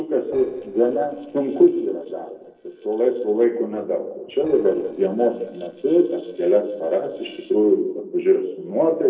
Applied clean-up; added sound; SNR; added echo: neural separator model SepFormer DNS4.